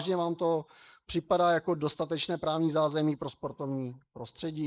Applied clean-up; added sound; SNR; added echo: neural mask model Resemble Enhance denoiser.